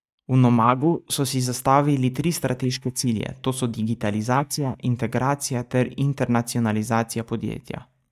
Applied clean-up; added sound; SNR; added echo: neural mask model DeepFilterNet 3.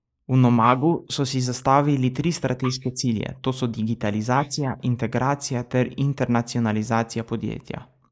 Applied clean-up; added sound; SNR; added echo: neural mask model Resemble Enhance denoiser.